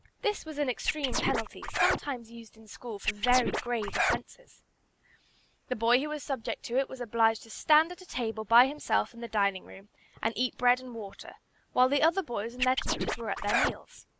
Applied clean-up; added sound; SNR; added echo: neural mask model Resemble Enhance denoiser.